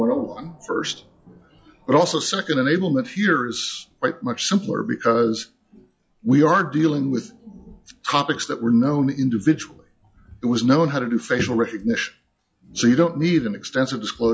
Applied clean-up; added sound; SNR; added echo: classical method log-MMSE.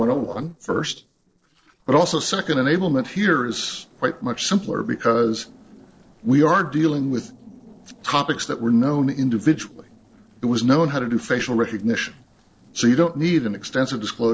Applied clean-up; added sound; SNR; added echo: neural separator model SepFormer DNS4.